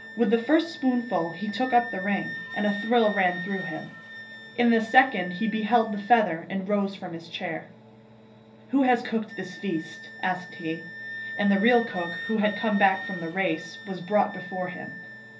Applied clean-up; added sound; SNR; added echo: none; Wind instrument, woodwind instrument; 13 dB; reverberation time 0.3 s.